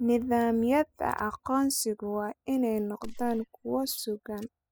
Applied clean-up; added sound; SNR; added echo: classical method spectral subtraction.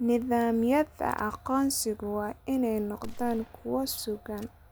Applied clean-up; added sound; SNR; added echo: none; Gunshot, gunfire; 20 dB; none.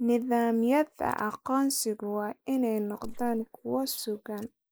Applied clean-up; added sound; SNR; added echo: neural mask model Resemble Enhance denoiser.